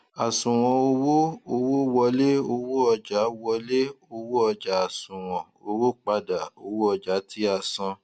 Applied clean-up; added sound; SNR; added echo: none; none; none; none.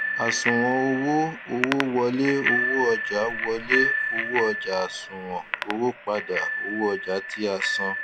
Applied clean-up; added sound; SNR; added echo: none; Bicycle bell; 2 dB; none.